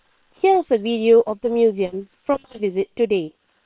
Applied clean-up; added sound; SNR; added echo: neural separator model SepFormer WHAM!.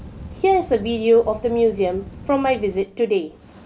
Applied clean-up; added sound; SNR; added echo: none; Fire; 18 dB; none.